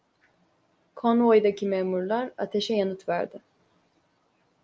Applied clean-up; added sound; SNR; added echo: none; none; none; none.